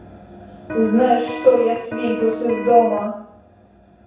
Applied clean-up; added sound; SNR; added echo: none; Electric guitar; 9 dB; reverberation time 0.7 s.